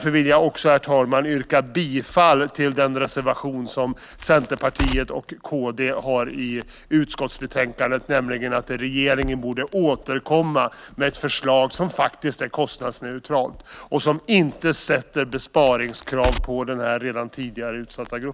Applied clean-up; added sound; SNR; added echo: none; Crackle; 15 dB; none.